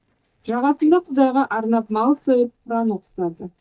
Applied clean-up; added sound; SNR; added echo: neural mask model DeepFilterNet 3.